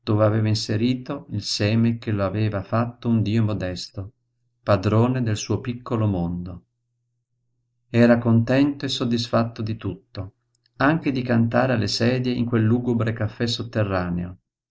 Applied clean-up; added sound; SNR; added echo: neural mask model Resemble Enhance denoiser.